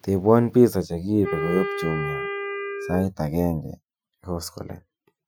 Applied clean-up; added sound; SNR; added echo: classical method Wiener filter.